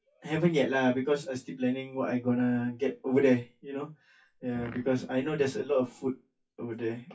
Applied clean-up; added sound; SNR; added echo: classical method WPE with log-MMSE.